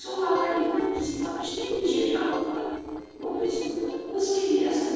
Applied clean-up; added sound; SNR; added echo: neural separator model SepFormer DNS4.